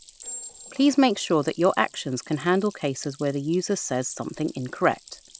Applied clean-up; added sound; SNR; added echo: none; Stream + Squeak; 19 dB; none.